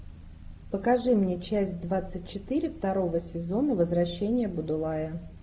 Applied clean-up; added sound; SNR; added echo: none; none; none; none.